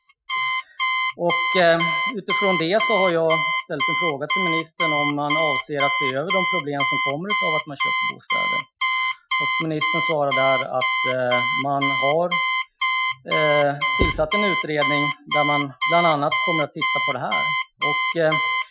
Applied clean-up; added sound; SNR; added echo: classical method Wiener filter.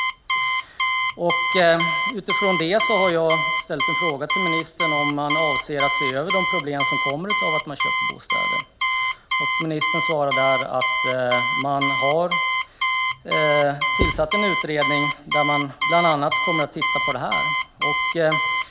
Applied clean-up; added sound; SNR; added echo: none; Alarm + Writing; -1 dB; none.